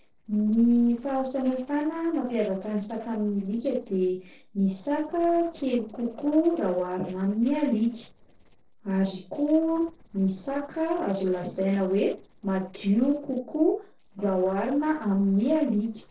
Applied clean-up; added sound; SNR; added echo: neural separator model SepFormer DNS4.